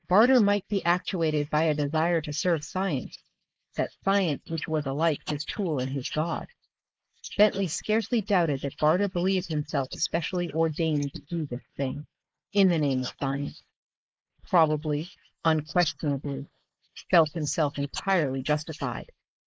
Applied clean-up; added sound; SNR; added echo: neural mask model Resemble Enhance denoiser.